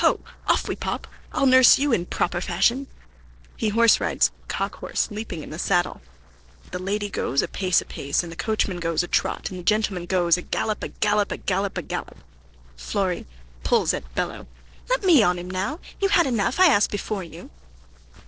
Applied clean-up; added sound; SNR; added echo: neural separator model SepFormer DNS4.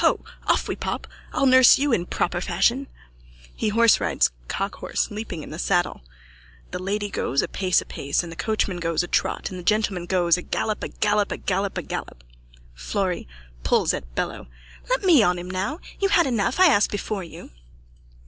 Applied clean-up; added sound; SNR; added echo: none; none; none; none.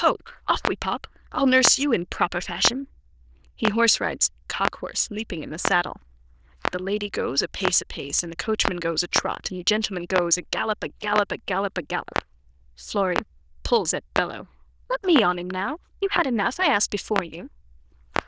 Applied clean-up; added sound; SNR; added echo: neural diffusion model UNIVERSE++.